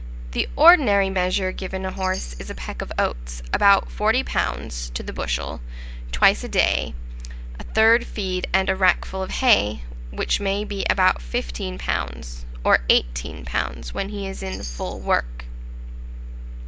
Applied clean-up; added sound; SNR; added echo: none; Chime; 18 dB; none.